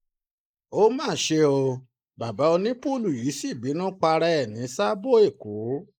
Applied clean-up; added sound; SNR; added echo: neural mask model Resemble Enhance denoiser.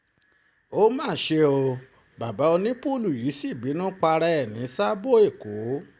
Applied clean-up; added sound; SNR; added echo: none; none; none; none.